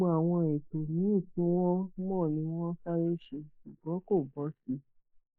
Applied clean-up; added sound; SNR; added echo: neural mask model Resemble Enhance denoiser.